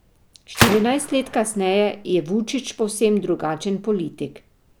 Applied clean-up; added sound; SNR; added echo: none; Gunshot, gunfire; 6 dB; none.